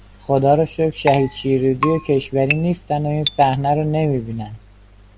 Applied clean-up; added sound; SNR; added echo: none; Keyboard (musical); 9 dB; none.